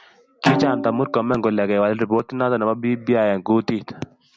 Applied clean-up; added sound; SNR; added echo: none; Snare drum; 6 dB; none.